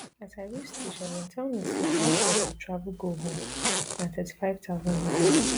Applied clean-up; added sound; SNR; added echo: none; Zipper (clothing); -5 dB; none.